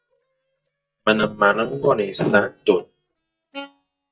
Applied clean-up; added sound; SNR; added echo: neural mask model DeepFilterNet 3.